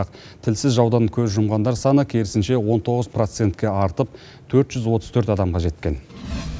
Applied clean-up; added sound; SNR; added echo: none; none; none; none.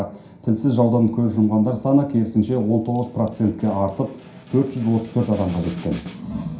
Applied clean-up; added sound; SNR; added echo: none; Snare drum; 18 dB; reverberation time 0.5 s.